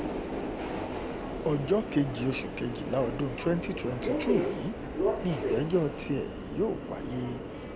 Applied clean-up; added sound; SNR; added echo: none; Subway, metro, underground; 2 dB; none.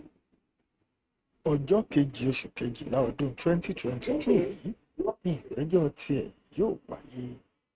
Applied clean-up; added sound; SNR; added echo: neural mask model RNNoise.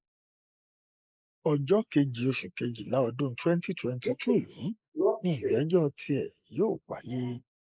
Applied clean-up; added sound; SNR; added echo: neural mask model Resemble Enhance denoiser.